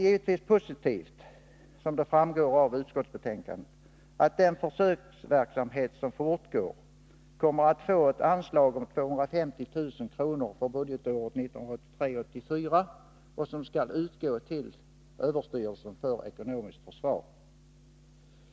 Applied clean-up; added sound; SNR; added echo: none; none; none; none.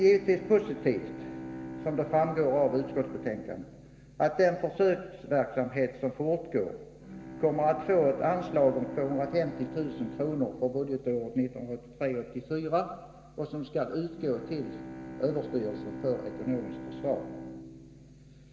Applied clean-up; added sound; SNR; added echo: none; Bowed string instrument; 13 dB; reverberation time 2.4 s.